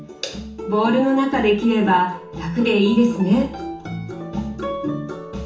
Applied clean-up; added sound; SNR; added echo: none; none; none; reverberation time 0.8 s.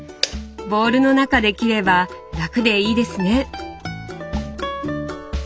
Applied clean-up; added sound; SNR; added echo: none; none; none; none.